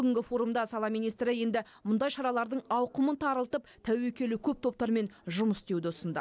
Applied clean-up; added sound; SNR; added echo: none; none; none; none.